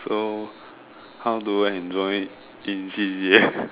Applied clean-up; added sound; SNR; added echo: none; none; none; none.